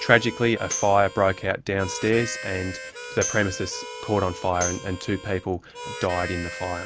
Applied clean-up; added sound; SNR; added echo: none; Harmonica + Tambourine; 10 dB; none.